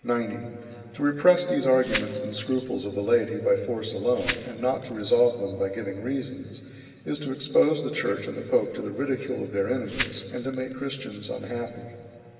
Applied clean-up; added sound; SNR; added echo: none; Glass; 10 dB; reverberation time 2.3 s.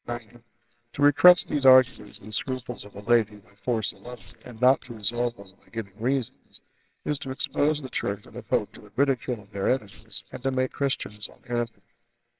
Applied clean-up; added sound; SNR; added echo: neural separator model SepFormer WHAMR!.